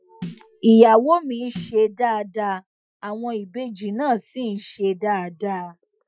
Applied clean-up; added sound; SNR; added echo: classical method Wiener filter.